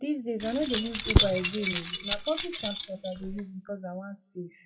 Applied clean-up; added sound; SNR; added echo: classical method WPE with log-MMSE.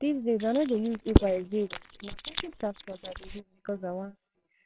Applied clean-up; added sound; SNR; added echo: neural separator model SepFormer WHAMR!.